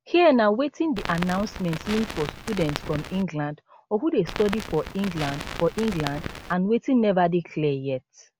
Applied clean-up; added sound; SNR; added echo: none; Crackle; 10 dB; none.